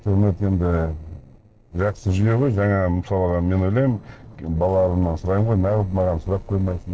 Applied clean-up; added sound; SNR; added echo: neural separator model SepFormer DNS4.